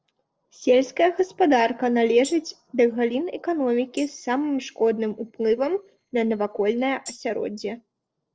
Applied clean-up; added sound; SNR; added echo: neural separator model SepFormer DNS4.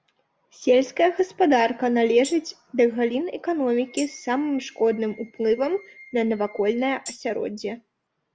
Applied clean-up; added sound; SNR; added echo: none; Tambourine; 20 dB; none.